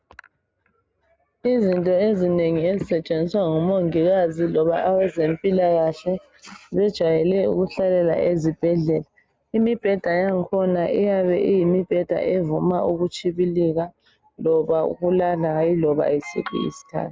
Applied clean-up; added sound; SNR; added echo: none; none; none; none.